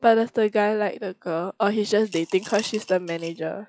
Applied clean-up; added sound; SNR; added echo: classical method log-MMSE.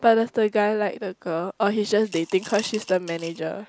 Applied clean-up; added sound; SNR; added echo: none; Coin (dropping) / Glass; 18 dB; none.